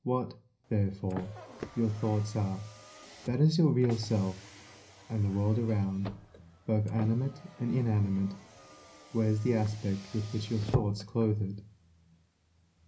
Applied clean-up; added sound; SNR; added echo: none; Car; 14 dB; reverberation time 0.4 s.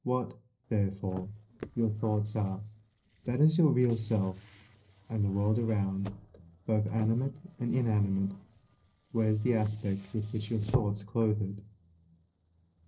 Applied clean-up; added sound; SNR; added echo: neural separator model SepFormer DNS4.